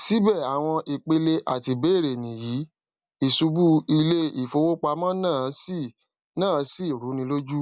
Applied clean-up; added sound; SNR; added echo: none; none; none; none.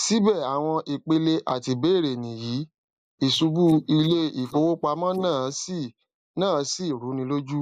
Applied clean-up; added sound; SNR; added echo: neural mask model Resemble Enhance denoiser.